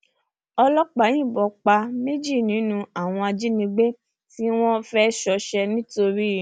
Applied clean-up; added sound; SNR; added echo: none; none; none; none.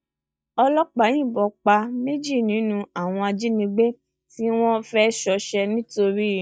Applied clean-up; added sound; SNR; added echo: neural mask model DeepFilterNet 3.